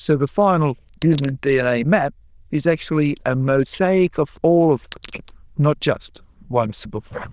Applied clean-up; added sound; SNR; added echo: neural diffusion model UNIVERSE++.